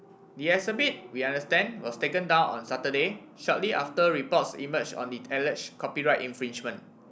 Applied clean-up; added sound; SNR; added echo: none; none; none; none.